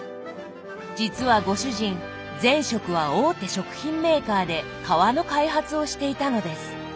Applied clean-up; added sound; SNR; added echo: none; none; none; none.